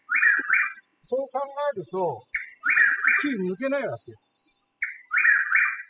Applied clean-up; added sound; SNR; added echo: classical method spectral subtraction.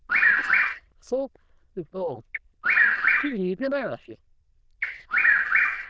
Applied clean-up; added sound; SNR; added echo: neural diffusion model UNIVERSE++.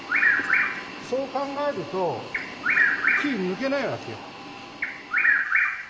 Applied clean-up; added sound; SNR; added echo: none; Bird vocalization, bird call, bird song; -5 dB; none.